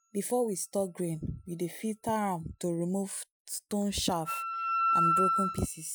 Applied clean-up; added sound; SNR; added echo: classical method Wiener filter.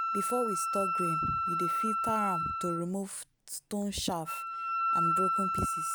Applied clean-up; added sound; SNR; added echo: none; Wind instrument, woodwind instrument; -3 dB; none.